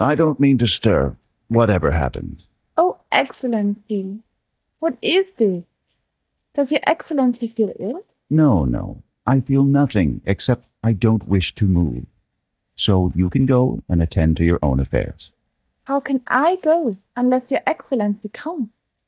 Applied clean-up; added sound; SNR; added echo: neural mask model DeepFilterNet 3.